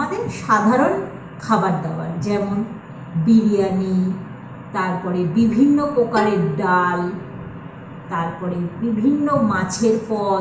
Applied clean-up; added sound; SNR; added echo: none; Plucked string instrument; 14 dB; reverberation time 0.8 s.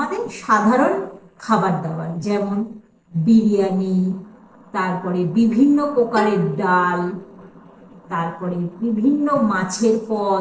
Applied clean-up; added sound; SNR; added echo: neural separator model SepFormer DNS4.